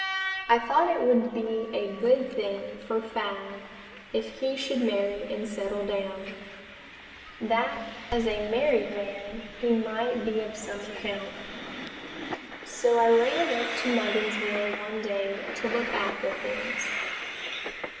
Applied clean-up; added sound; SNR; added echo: none; Train; 8 dB; reverberation time 2.0 s.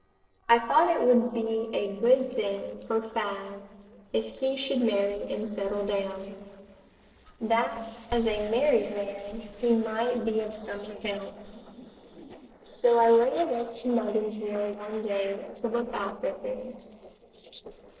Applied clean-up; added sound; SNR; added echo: neural separator model SepFormer DNS4.